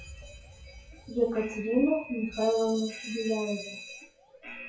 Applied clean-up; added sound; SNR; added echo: classical method WPE with log-MMSE.